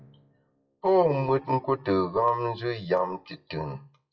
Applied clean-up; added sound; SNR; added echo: classical method WPE with log-MMSE.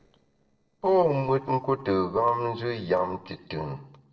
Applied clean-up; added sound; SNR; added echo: neural separator model SepFormer DNS4.